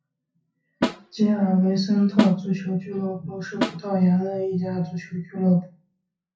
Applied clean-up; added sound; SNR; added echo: classical method WPE with log-MMSE.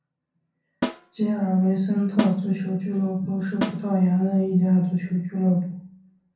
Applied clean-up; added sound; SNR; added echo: none; Snare drum; 11 dB; reverberation time 0.5 s.